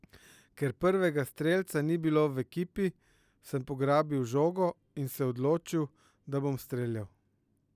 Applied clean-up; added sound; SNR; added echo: none; none; none; none.